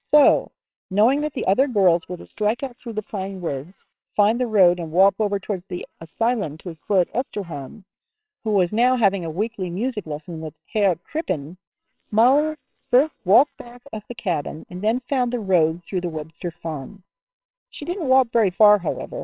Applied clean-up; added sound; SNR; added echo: neural separator model SepFormer WHAMR!.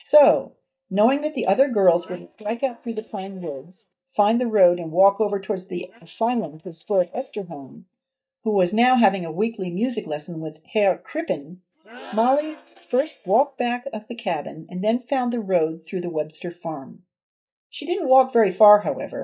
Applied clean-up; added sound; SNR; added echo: neural mask model DeepFilterNet 3.